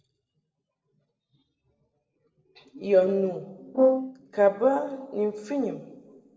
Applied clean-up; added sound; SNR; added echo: neural separator model SepFormer DNS4.